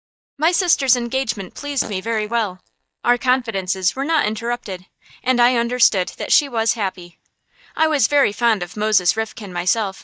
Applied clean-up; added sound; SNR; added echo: neural mask model DeepFilterNet 3.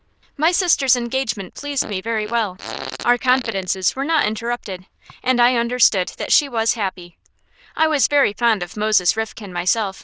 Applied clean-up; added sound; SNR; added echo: neural diffusion model UNIVERSE++.